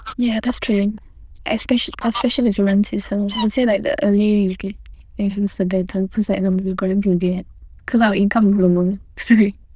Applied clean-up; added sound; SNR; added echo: neural diffusion model UNIVERSE++.